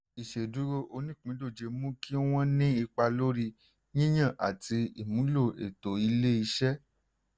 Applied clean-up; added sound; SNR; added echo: none; none; none; none.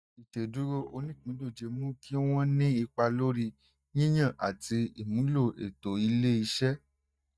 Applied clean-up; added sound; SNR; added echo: neural mask model DeepFilterNet 3.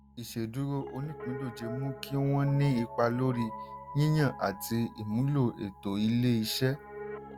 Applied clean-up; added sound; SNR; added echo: none; Piano; 14 dB; none.